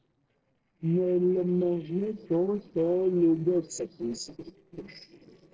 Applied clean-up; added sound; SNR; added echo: neural separator model SepFormer DNS4.